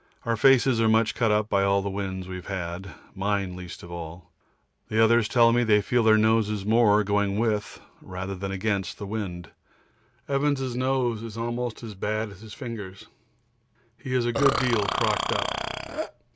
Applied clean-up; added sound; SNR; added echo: none; Burping, eructation; 2 dB; none.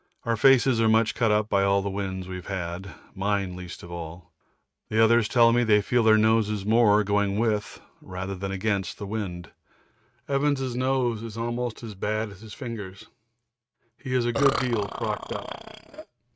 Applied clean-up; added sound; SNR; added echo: neural mask model RNNoise.